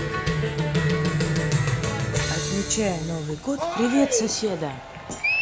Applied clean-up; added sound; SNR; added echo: none; Cheering; -3 dB; none.